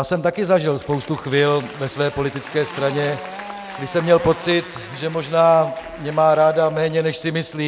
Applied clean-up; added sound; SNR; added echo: none; Applause / Crowd + Motorcycle; 16 dB; none.